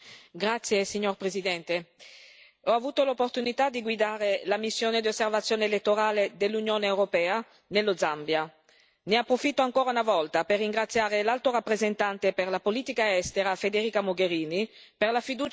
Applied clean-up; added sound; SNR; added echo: none; none; none; none.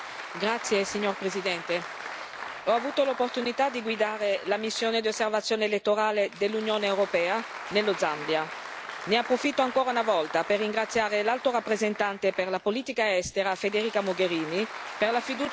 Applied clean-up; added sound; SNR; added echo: none; Applause; 12 dB; none.